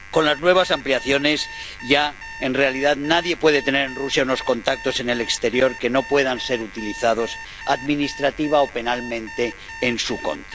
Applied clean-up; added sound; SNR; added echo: none; Alarm; 15 dB; none.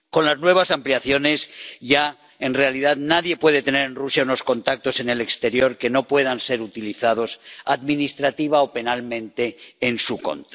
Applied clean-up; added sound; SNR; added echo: none; none; none; none.